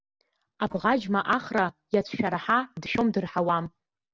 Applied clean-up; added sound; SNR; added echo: neural separator model SepFormer DNS4.